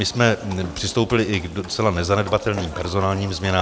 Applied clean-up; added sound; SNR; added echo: none; Walk, footsteps + Livestock, farm animals, working animals; 15 dB; none.